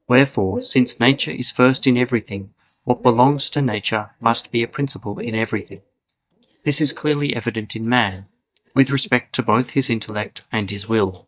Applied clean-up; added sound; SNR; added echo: neural mask model DeepFilterNet 3.